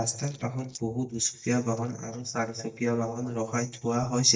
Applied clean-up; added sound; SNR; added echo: neural mask model DeepFilterNet 3.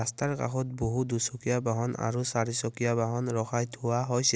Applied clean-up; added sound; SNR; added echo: none; none; none; none.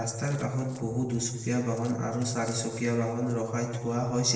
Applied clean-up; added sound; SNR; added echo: neural separator model SepFormer DNS4.